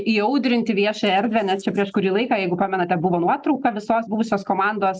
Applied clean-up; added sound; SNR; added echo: neural separator model SepFormer DNS4.